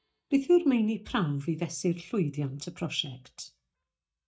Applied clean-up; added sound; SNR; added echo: neural mask model DeepFilterNet 3.